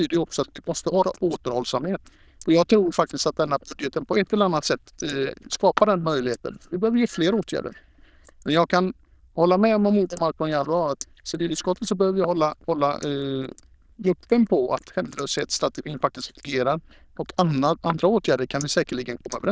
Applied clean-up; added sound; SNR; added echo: neural diffusion model UNIVERSE++.